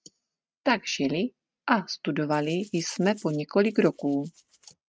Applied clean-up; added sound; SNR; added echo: neural mask model RNNoise.